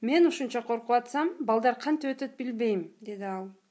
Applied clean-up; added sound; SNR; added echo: none; none; none; none.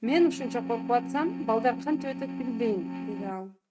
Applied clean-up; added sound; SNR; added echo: neural mask model RNNoise.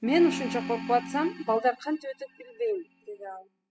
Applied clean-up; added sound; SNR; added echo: classical method spectral subtraction.